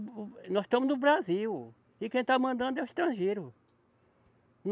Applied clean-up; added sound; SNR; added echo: none; none; none; none.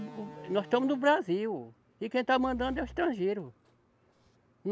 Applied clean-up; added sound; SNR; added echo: none; Slam; 20 dB; none.